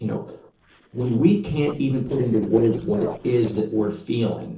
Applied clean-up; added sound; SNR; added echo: neural separator model SepFormer DNS4.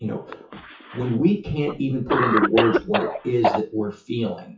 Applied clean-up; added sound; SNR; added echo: classical method WPE with log-MMSE.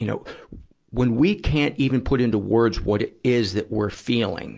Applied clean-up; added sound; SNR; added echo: none; none; none; none.